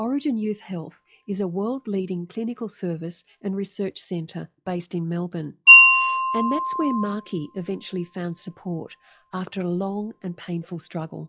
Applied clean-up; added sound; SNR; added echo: classical method log-MMSE.